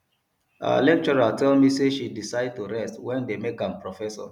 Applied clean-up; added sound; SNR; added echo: none; none; none; none.